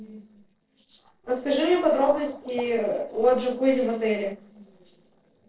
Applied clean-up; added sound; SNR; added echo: neural separator model SepFormer DNS4.